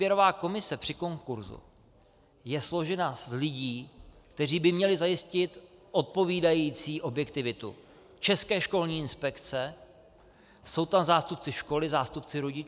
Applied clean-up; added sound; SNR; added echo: none; none; none; none.